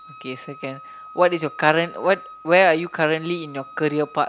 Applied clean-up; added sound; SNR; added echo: none; Wind instrument, woodwind instrument; 20 dB; none.